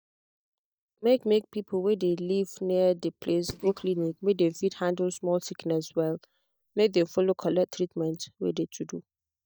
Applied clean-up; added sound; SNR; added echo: neural mask model DeepFilterNet 3.